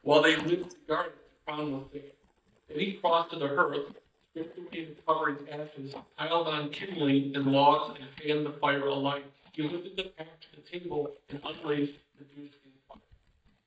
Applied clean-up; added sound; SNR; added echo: neural mask model DeepFilterNet 3.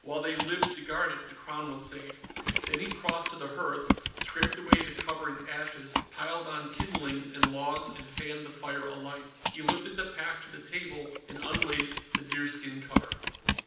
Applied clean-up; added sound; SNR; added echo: none; Computer keyboard; -4 dB; reverberation time 0.9 s.